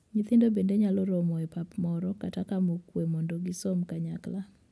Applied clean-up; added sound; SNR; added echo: none; none; none; none.